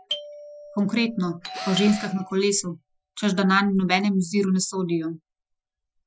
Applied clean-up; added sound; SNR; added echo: classical method Wiener filter.